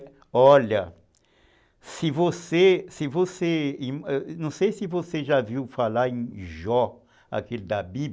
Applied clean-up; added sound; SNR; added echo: none; none; none; none.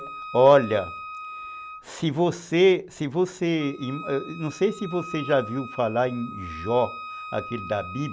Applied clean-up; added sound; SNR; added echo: none; Wind instrument, woodwind instrument; 14 dB; none.